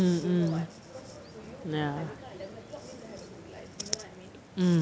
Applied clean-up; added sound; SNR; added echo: none; none; none; none.